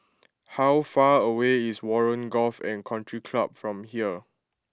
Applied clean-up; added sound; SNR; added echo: none; none; none; none.